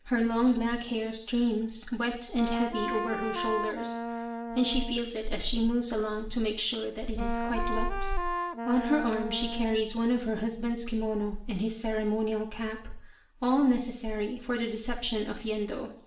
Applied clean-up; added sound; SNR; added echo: none; Wind instrument, woodwind instrument; 5 dB; reverberation time 0.5 s.